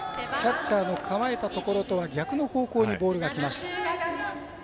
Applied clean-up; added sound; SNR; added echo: none; none; none; none.